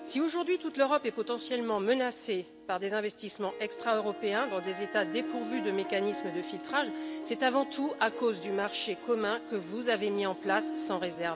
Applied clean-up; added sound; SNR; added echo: none; Harp; 9 dB; none.